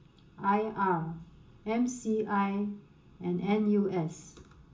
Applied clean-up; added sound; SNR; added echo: none; none; none; reverberation time 0.2 s.